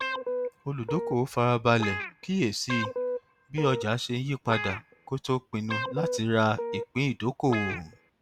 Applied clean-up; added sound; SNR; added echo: none; Guitar; 6 dB; none.